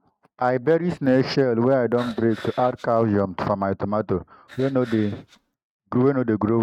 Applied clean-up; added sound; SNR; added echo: neural mask model RNNoise.